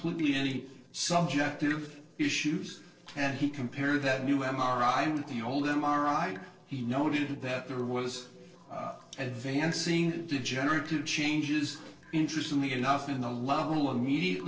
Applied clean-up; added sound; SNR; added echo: neural separator model SepFormer DNS4.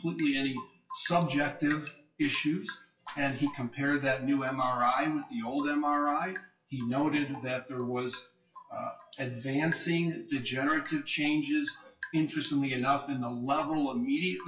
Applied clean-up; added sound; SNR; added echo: classical method WPE with log-MMSE.